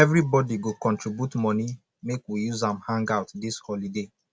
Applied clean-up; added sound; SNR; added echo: none; none; none; none.